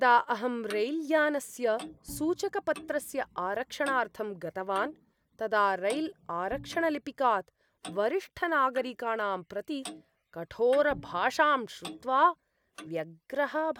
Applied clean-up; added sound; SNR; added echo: none; Clock + Bowed string instrument; 20 dB; none.